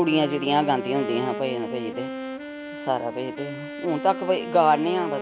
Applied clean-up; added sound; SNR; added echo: none; Wind instrument, woodwind instrument; 8 dB; none.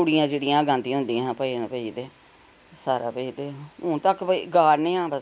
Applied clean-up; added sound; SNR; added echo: none; none; none; none.